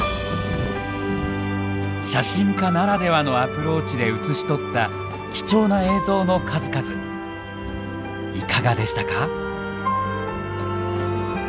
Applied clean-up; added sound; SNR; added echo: none; Thunder; 16 dB; none.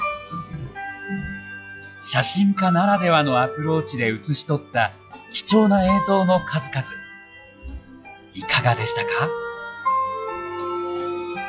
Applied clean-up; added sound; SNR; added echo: classical method log-MMSE.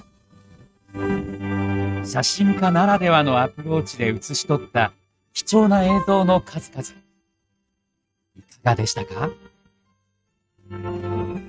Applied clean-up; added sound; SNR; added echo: neural mask model RNNoise.